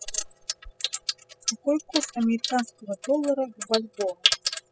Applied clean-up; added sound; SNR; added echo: classical method spectral subtraction.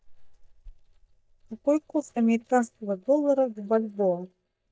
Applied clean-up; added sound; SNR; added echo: neural mask model DeepFilterNet 3.